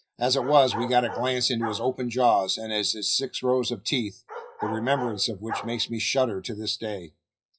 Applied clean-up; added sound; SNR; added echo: classical method WPE with log-MMSE.